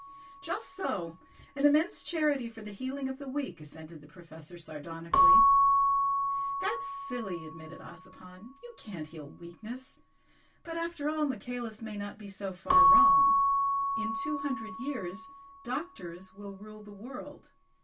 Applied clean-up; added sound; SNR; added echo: none; Keyboard (musical) / Bell; -5 dB; reverberation time 0.1 s.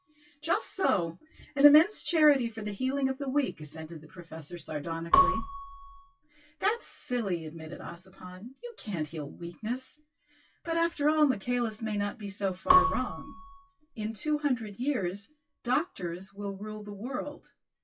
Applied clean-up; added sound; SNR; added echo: classical method WPE with log-MMSE.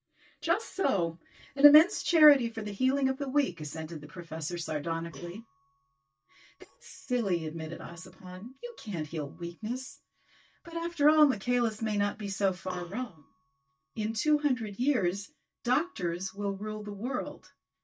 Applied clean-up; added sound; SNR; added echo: neural mask model DeepFilterNet 3.